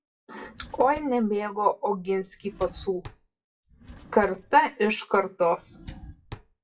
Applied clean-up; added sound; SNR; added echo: classical method WPE with log-MMSE.